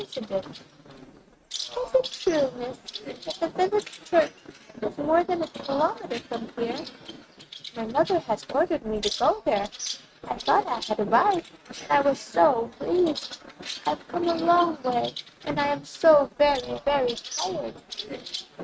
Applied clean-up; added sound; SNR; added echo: neural mask model RNNoise.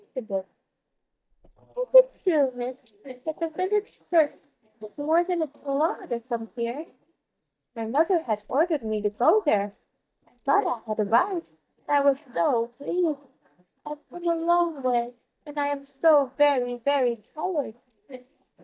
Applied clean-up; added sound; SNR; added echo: neural mask model DeepFilterNet 3.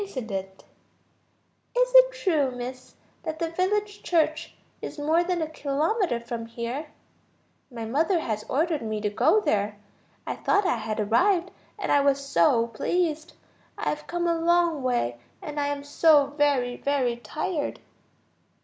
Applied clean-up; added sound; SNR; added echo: none; none; none; none.